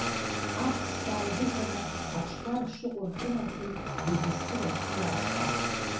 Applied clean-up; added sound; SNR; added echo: none; Engine starting; -1 dB; reverberation time 0.6 s.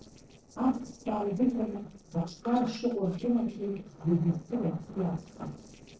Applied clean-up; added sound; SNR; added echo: neural separator model SepFormer DNS4.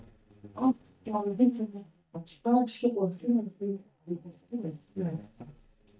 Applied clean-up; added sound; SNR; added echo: neural mask model DeepFilterNet 3.